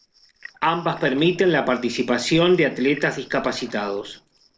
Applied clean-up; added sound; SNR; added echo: neural separator model SepFormer DNS4.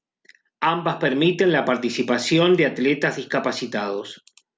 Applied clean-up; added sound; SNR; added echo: none; none; none; none.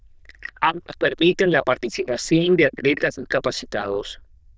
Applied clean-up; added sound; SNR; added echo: neural diffusion model UNIVERSE++.